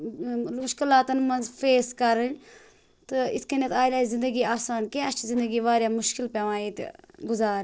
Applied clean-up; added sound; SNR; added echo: neural separator model SepFormer DNS4.